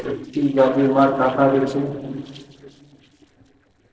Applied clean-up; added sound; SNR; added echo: neural separator model SepFormer DNS4.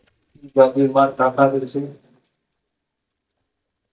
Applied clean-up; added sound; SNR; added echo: neural mask model DeepFilterNet 3.